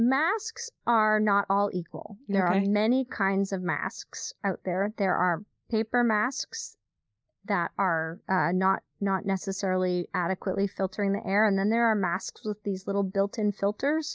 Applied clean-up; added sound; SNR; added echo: none; none; none; none.